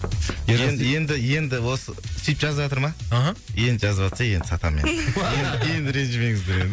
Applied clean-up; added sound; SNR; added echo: none; Knock; 20 dB; none.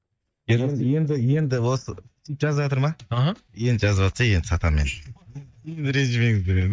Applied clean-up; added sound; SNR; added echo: neural mask model DeepFilterNet 3.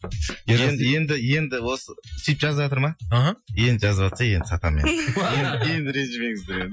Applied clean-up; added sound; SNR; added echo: classical method Wiener filter.